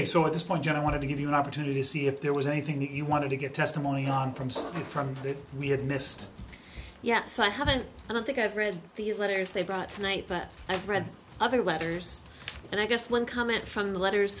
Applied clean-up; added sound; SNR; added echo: none; none; none; none.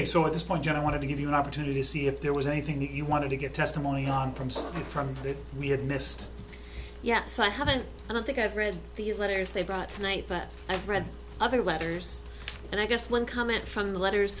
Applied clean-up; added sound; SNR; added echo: none; Engine; 14 dB; none.